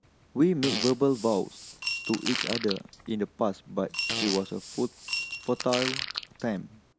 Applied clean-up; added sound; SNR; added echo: none; Coin (dropping) / Glass + Fart; 6 dB; none.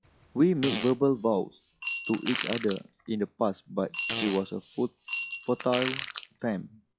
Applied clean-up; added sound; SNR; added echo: classical method log-MMSE.